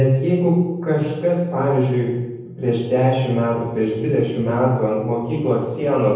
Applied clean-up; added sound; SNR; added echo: none; none; none; reverberation time 1.1 s.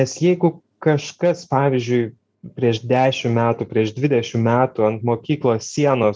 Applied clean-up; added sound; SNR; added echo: none; none; none; none.